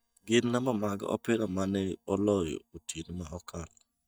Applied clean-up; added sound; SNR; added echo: neural mask model DeepFilterNet 3.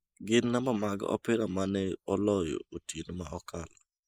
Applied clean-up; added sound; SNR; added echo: neural mask model Resemble Enhance denoiser.